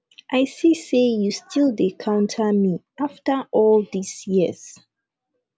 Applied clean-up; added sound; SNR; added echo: none; none; none; none.